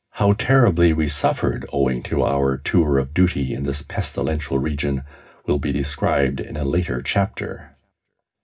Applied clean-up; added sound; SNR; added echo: none; none; none; reverberation time 0.4 s.